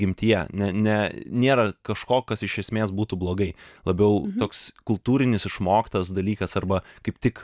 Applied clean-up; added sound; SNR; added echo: none; none; none; none.